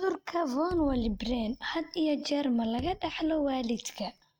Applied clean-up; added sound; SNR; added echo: neural mask model RNNoise.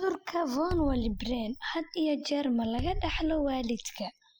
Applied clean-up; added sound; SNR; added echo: classical method spectral subtraction.